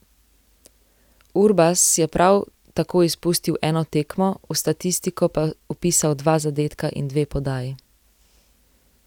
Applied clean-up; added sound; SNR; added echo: none; none; none; none.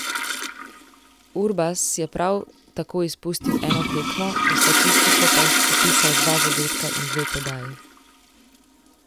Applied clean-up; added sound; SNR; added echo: none; Toilet flush; -5 dB; none.